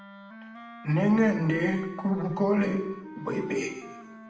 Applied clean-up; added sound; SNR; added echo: none; Wind instrument, woodwind instrument; 16 dB; reverberation time 1.0 s.